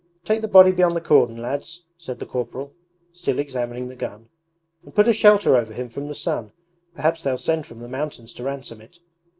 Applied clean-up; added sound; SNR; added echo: none; none; none; none.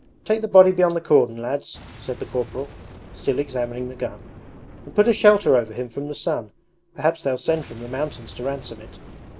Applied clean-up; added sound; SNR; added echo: none; Boom; 20 dB; none.